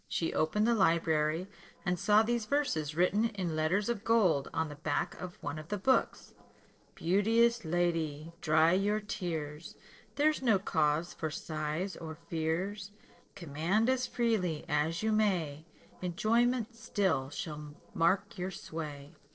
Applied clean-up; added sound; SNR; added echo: neural separator model SepFormer DNS4.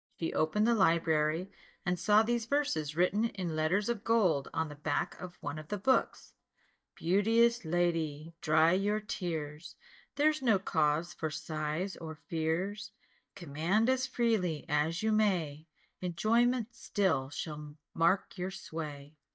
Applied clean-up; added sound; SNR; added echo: neural mask model DeepFilterNet 3.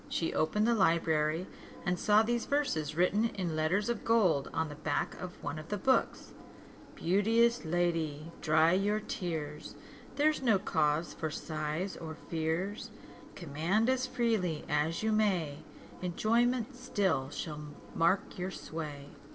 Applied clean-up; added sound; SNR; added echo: none; Engine; 18 dB; reverberation time 0.5 s.